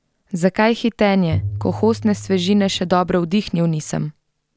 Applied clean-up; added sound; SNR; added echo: none; Bowed string instrument; 10 dB; none.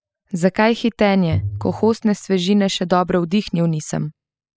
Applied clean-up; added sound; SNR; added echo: classical method spectral subtraction.